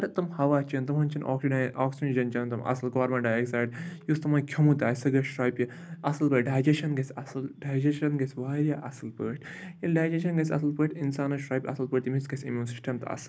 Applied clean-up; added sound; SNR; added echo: none; none; none; none.